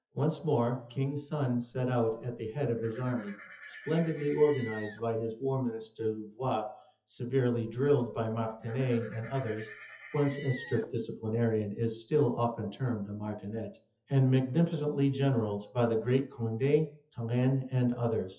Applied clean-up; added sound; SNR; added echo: classical method WPE with log-MMSE.